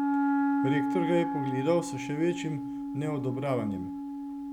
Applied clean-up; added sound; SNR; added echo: none; Wind instrument, woodwind instrument; -1 dB; none.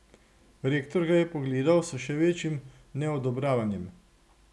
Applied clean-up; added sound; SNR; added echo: none; none; none; none.